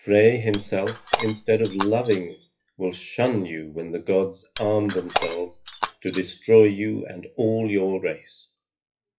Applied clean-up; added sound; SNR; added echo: classical method WPE with log-MMSE.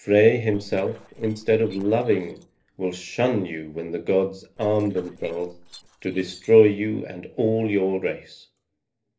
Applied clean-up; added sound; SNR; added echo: neural separator model SepFormer DNS4.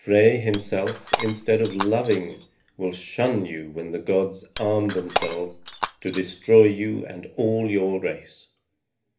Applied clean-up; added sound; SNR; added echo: none; Shatter; 8 dB; reverberation time 0.3 s.